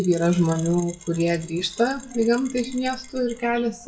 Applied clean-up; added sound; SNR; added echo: classical method WPE with log-MMSE.